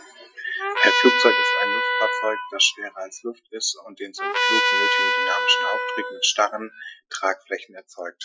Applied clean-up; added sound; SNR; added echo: classical method Wiener filter.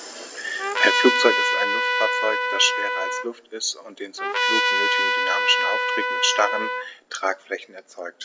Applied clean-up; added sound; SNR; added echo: none; Trumpet; -3 dB; none.